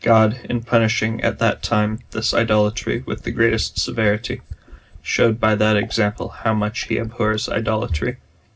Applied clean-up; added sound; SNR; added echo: none; Fill (with liquid); 20 dB; reverberation time 0.4 s.